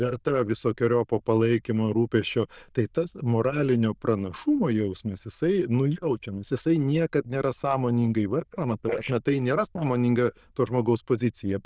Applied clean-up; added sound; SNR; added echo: neural diffusion model UNIVERSE++.